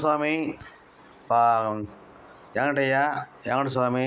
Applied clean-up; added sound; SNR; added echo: none; none; none; none.